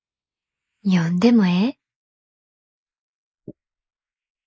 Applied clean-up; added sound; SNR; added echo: neural mask model Resemble Enhance denoiser.